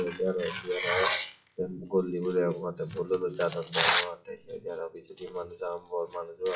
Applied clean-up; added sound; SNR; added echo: classical method WPE with log-MMSE.